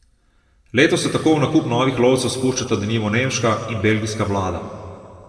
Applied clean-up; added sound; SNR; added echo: none; none; none; reverberation time 1.8 s.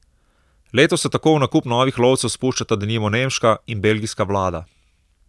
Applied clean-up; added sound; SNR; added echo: none; none; none; none.